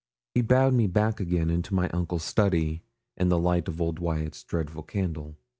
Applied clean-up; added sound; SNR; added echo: none; none; none; none.